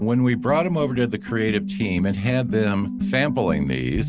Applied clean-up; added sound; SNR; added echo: none; none; none; none.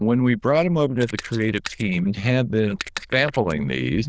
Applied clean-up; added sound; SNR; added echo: neural diffusion model UNIVERSE++.